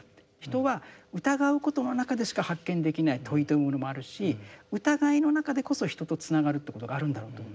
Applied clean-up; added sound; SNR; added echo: none; none; none; none.